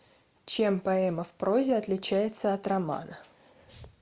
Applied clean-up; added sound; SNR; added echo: none; none; none; none.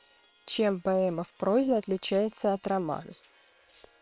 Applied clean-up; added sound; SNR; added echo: neural separator model SepFormer WHAM!.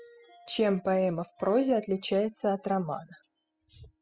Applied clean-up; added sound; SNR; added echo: classical method spectral subtraction.